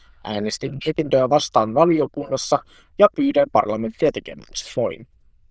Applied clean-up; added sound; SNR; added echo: neural diffusion model UNIVERSE++.